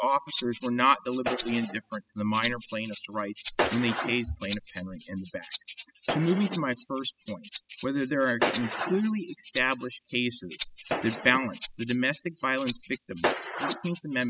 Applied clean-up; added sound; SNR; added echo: classical method spectral subtraction.